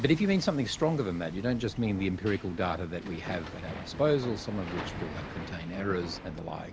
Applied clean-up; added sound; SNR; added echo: none; Hammer; 12 dB; none.